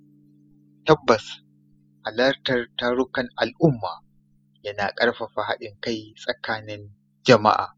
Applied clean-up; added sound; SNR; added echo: classical method spectral subtraction.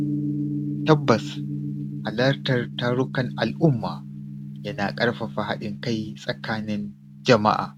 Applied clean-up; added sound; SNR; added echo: neural mask model RNNoise.